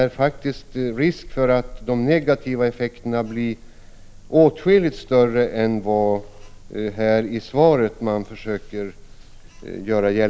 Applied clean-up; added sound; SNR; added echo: none; Alarm; 18 dB; none.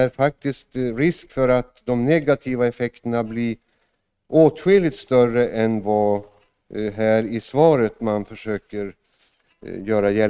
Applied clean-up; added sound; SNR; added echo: neural mask model RNNoise.